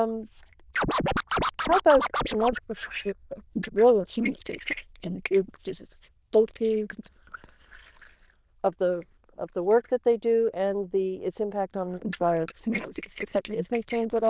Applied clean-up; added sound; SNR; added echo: neural diffusion model UNIVERSE++.